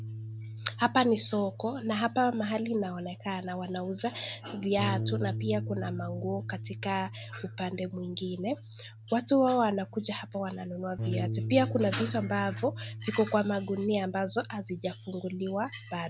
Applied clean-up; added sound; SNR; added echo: none; Bass guitar; 9 dB; none.